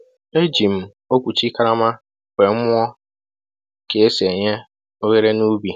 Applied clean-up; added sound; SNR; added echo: none; none; none; none.